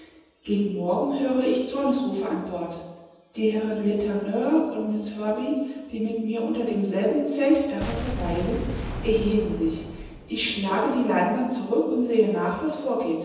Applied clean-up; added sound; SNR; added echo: none; Boom; 8 dB; reverberation time 1.1 s.